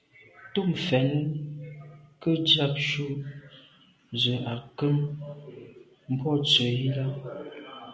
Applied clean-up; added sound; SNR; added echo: none; none; none; none.